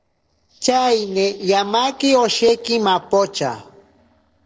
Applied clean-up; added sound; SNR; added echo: neural separator model SepFormer DNS4.